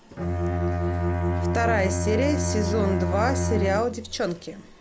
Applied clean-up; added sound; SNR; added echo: none; Bowed string instrument; -1 dB; none.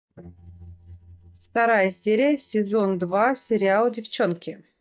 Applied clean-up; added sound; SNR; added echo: neural mask model DeepFilterNet 3.